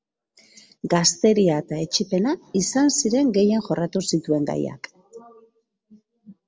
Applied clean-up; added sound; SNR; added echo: none; none; none; none.